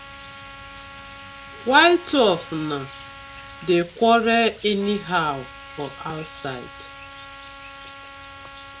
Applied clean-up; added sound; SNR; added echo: none; Rain + Trumpet; 16 dB; none.